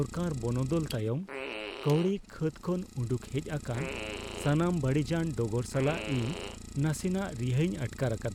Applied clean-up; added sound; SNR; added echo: none; Idling + Fart; 10 dB; none.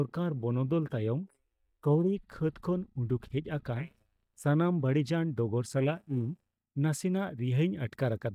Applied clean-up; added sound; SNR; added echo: neural mask model DeepFilterNet 3.